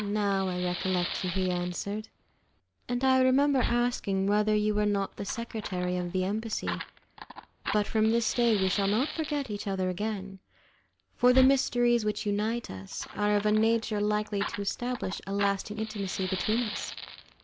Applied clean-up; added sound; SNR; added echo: none; Fire; 11 dB; none.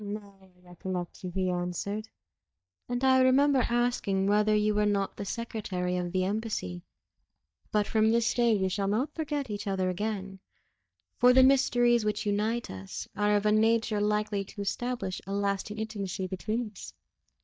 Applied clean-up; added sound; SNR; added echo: neural mask model DeepFilterNet 3.